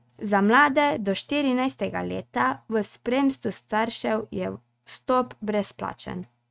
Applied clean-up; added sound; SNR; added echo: neural mask model RNNoise.